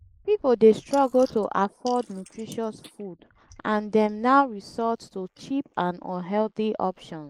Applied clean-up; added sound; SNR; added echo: neural mask model Resemble Enhance denoiser.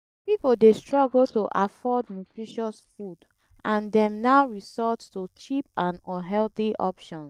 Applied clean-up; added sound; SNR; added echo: neural mask model DeepFilterNet 3.